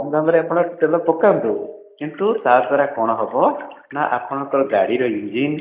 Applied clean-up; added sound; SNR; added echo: neural mask model Resemble Enhance denoiser.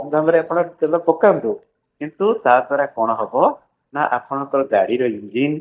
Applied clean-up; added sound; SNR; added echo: neural mask model DeepFilterNet 3.